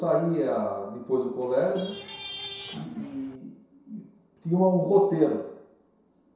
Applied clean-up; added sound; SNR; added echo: none; Traffic noise, roadway noise / Vehicle horn, car horn, honking; 13 dB; reverberation time 0.7 s.